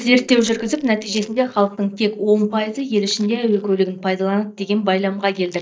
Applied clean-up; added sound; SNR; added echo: neural mask model DeepFilterNet 3.